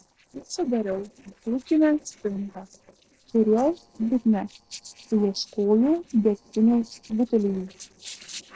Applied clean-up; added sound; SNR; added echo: neural separator model SepFormer DNS4.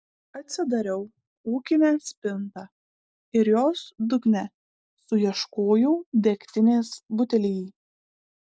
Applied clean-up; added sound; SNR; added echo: none; none; none; none.